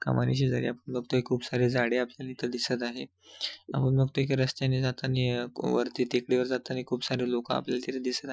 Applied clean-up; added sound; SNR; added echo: classical method Wiener filter.